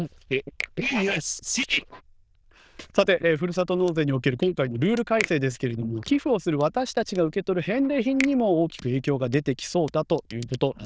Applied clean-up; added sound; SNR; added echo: neural diffusion model UNIVERSE++.